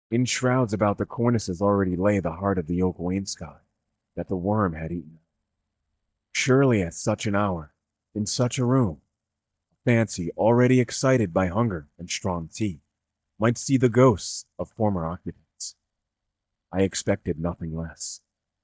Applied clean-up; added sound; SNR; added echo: neural mask model DeepFilterNet 3.